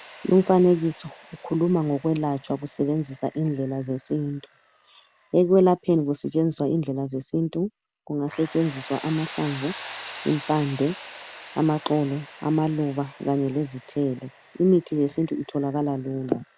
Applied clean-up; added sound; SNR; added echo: none; Tools; 20 dB; none.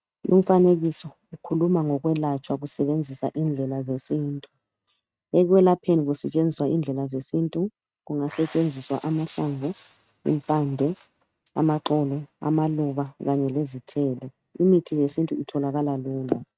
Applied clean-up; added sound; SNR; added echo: neural mask model RNNoise.